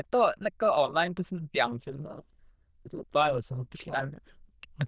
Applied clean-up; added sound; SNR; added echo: neural diffusion model UNIVERSE++.